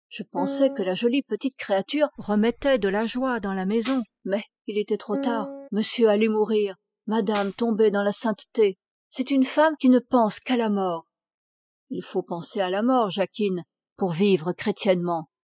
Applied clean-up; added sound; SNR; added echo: classical method spectral subtraction.